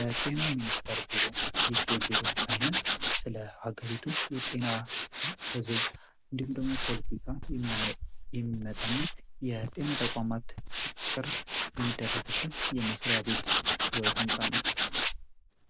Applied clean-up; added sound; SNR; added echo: none; Tools; -5 dB; none.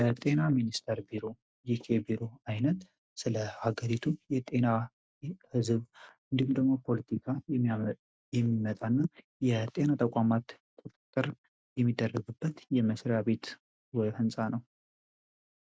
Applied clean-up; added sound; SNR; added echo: none; none; none; none.